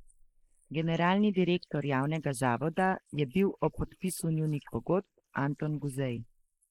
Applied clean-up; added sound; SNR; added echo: neural mask model Resemble Enhance denoiser.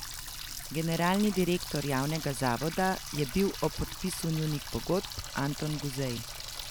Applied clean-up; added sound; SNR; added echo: none; Water tap, faucet; 9 dB; none.